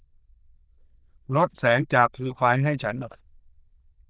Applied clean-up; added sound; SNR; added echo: neural diffusion model UNIVERSE++.